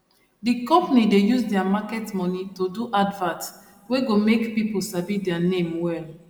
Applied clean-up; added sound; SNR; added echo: none; none; none; reverberation time 1.8 s.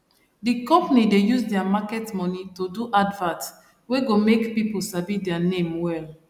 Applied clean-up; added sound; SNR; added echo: none; none; none; none.